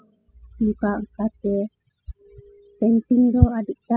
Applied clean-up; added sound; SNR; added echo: classical method spectral subtraction.